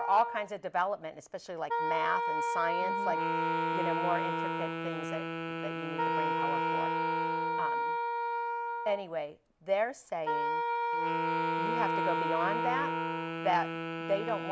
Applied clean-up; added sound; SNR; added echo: none; Wind instrument, woodwind instrument + Wind instrument, woodwind instrument; -3 dB; none.